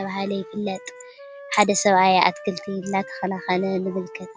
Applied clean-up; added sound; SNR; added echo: none; Wind instrument, woodwind instrument; 18 dB; none.